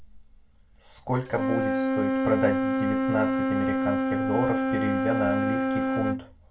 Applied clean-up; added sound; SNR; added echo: none; Wind instrument, woodwind instrument; -4 dB; reverberation time 0.2 s.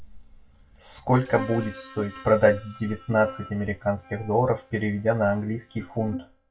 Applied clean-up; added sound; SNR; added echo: classical method WPE with log-MMSE.